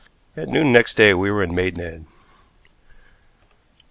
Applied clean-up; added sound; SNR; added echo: none; none; none; none.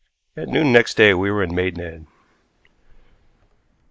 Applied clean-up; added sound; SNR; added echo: neural mask model Resemble Enhance denoiser.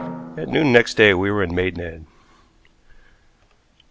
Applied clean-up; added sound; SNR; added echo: none; Drum; 19 dB; none.